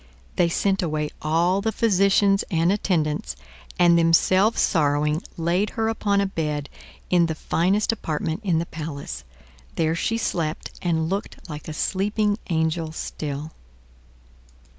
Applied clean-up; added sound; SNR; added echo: none; none; none; none.